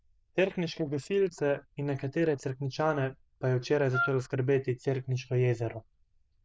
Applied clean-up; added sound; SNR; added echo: neural diffusion model UNIVERSE++.